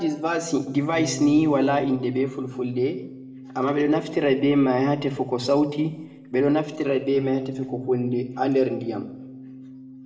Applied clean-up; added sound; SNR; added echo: none; Bass guitar; 14 dB; reverberation time 0.7 s.